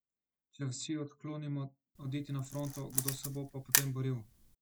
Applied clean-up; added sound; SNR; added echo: none; Camera; -2 dB; none.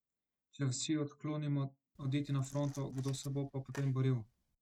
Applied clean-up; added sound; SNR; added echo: neural mask model RNNoise.